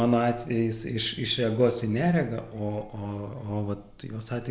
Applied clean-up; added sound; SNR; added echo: none; none; none; none.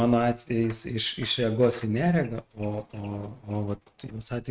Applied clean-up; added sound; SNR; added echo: neural mask model RNNoise.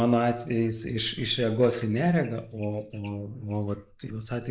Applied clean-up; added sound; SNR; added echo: neural mask model Resemble Enhance denoiser.